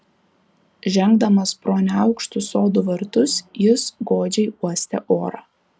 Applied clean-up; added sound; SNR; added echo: none; none; none; none.